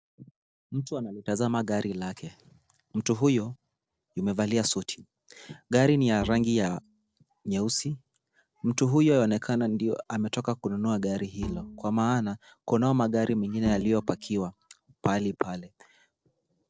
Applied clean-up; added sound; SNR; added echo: neural separator model SepFormer DNS4.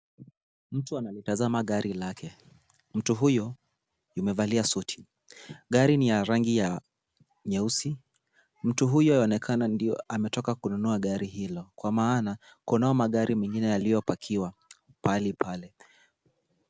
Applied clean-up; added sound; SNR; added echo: none; none; none; none.